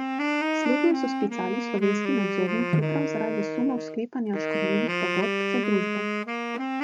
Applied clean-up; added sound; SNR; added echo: neural mask model RNNoise.